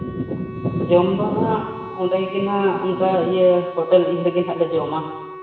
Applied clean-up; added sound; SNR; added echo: none; Wind instrument, woodwind instrument; 14 dB; reverberation time 1.1 s.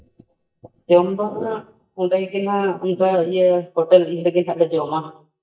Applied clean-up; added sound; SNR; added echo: neural mask model DeepFilterNet 3.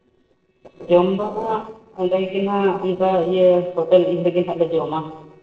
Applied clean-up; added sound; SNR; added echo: neural separator model SepFormer DNS4.